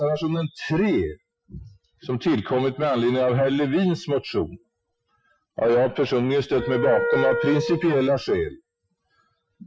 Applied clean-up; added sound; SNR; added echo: classical method Wiener filter.